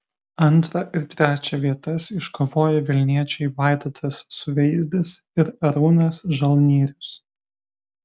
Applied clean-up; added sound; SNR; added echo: none; none; none; none.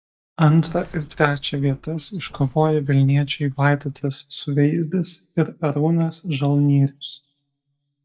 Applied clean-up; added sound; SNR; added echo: neural mask model DeepFilterNet 3.